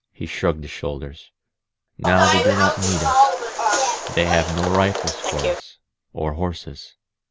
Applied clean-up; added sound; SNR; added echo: none; Bus; -4 dB; none.